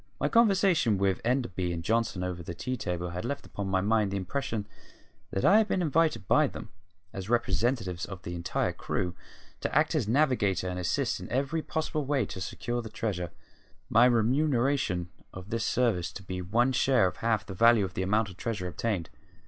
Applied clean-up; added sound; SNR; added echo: none; none; none; none.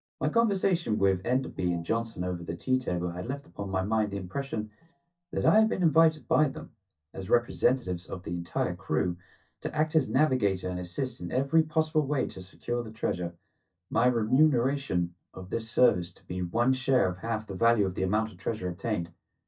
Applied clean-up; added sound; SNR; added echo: neural mask model DeepFilterNet 3.